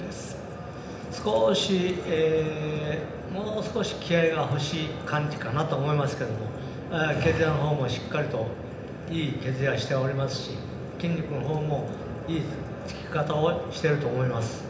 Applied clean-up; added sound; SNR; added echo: none; none; none; reverberation time 0.8 s.